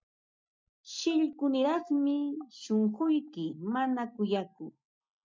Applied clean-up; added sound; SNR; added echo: neural mask model DeepFilterNet 3.